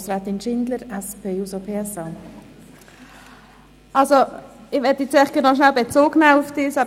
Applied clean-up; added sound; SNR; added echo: none; none; none; none.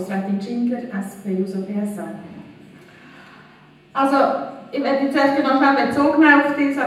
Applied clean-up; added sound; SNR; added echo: none; none; none; reverberation time 0.9 s.